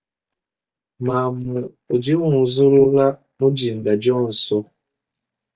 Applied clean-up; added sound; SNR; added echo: neural mask model DeepFilterNet 3.